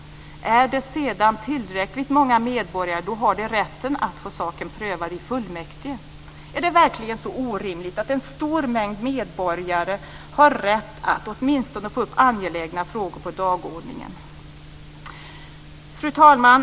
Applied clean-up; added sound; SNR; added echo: none; none; none; none.